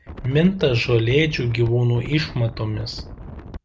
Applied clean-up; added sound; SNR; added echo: none; Wind; 15 dB; none.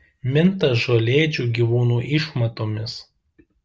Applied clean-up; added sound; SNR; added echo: none; none; none; none.